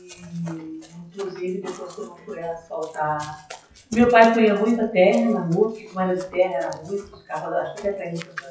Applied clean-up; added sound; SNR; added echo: classical method WPE with log-MMSE.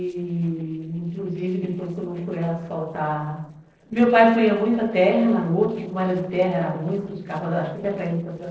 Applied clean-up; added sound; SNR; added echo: neural separator model SepFormer DNS4.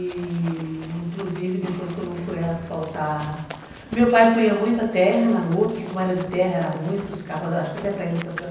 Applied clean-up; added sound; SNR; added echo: none; Run; 18 dB; reverberation time 0.9 s.